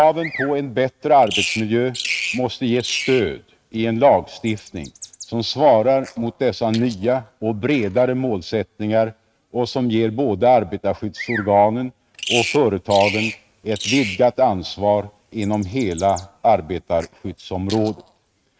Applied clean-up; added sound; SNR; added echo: neural mask model RNNoise.